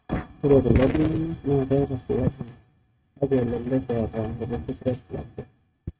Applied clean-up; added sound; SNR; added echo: neural mask model RNNoise.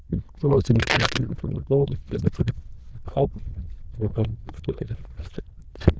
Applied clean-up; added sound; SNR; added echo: neural diffusion model UNIVERSE++.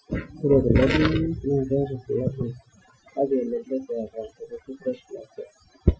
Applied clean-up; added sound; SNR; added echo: classical method Wiener filter.